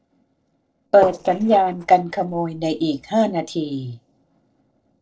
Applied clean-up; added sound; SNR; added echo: neural separator model SepFormer DNS4.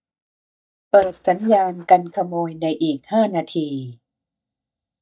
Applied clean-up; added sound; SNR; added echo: neural mask model DeepFilterNet 3.